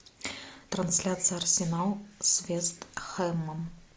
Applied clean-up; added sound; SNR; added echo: none; none; none; none.